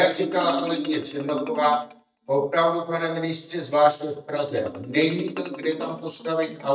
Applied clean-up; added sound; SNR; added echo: neural mask model DeepFilterNet 3.